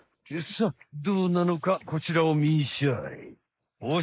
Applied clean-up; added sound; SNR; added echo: neural mask model Resemble Enhance denoiser.